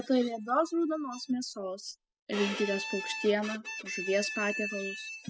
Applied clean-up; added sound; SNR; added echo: classical method spectral subtraction.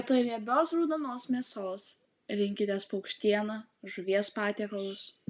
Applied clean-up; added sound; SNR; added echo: none; none; none; none.